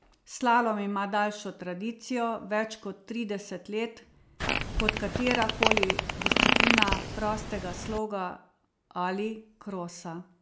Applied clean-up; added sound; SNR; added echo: none; Fart; -4 dB; none.